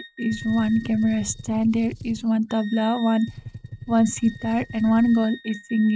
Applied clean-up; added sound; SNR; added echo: neural mask model RNNoise.